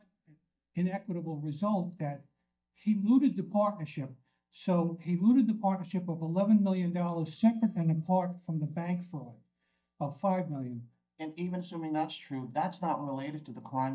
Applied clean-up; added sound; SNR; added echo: neural mask model DeepFilterNet 3.